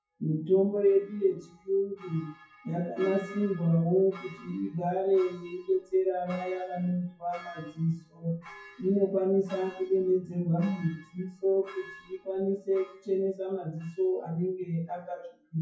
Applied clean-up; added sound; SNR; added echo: classical method WPE with log-MMSE.